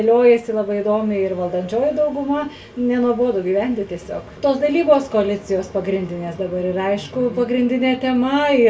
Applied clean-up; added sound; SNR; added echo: none; none; none; reverberation time 0.3 s.